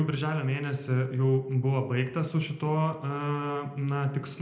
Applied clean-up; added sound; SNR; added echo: none; none; none; reverberation time 0.8 s.